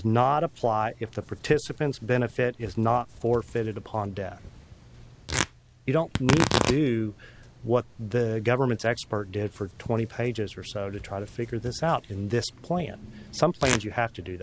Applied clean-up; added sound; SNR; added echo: none; Tearing; 8 dB; none.